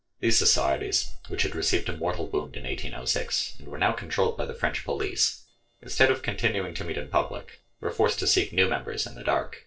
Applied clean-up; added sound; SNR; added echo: neural separator model SepFormer DNS4.